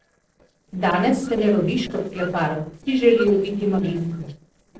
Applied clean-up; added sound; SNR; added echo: neural separator model SepFormer DNS4.